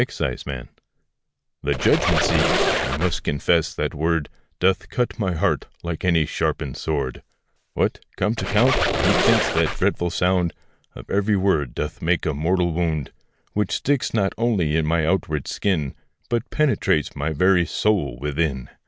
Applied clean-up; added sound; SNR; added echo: none; Squeak; 0 dB; none.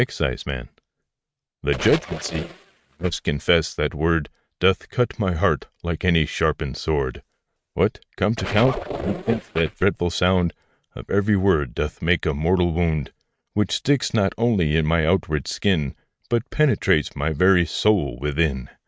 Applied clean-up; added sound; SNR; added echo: neural mask model RNNoise.